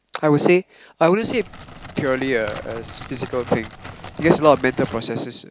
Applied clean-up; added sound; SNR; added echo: none; Crackle; 15 dB; none.